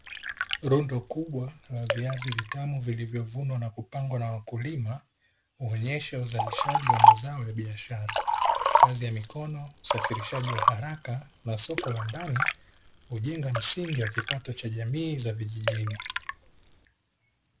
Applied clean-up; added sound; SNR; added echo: none; Liquid; -2 dB; none.